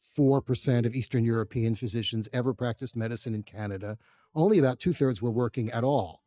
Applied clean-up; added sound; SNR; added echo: neural mask model DeepFilterNet 3.